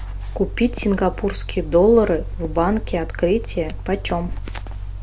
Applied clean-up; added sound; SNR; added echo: none; Mechanical fan; 7 dB; none.